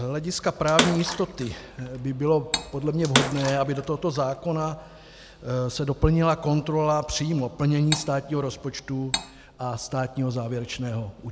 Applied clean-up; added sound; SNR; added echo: none; Bathtub (filling or washing) / Water / Splash, splatter + Cutlery, silverware; 5 dB; none.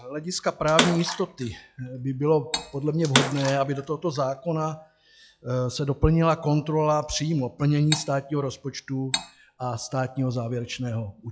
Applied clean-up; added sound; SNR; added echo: classical method log-MMSE.